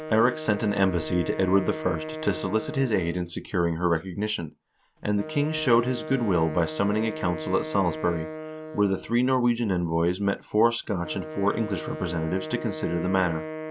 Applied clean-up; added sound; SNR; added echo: none; Wind instrument, woodwind instrument; 10 dB; none.